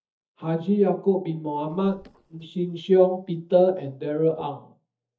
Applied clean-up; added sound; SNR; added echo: neural mask model DeepFilterNet 3.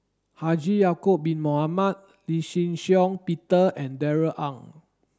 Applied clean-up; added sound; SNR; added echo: none; none; none; none.